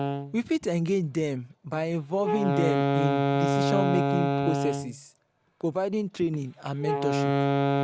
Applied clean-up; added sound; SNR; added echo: none; Wind instrument, woodwind instrument; -2 dB; none.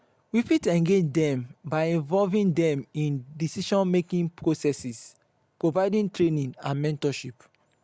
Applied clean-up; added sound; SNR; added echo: none; none; none; none.